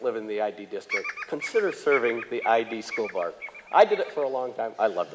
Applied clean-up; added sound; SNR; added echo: none; Bird vocalization, bird call, bird song; 10 dB; none.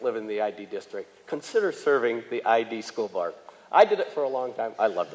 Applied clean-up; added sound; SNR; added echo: none; none; none; none.